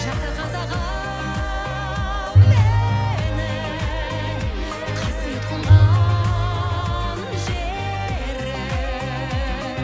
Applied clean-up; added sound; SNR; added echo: none; Bowed string instrument; -5 dB; none.